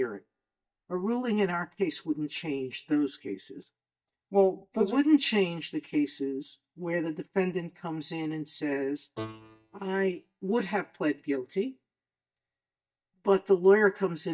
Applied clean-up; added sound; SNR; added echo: neural mask model DeepFilterNet 3.